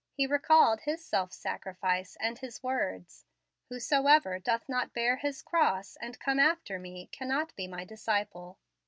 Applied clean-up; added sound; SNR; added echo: none; none; none; none.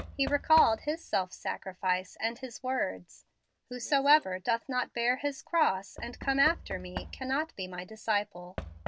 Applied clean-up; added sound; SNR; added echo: none; Knock / Wood; 15 dB; none.